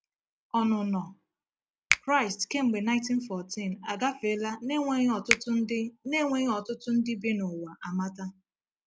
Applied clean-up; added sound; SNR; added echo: none; Finger snapping; 6 dB; none.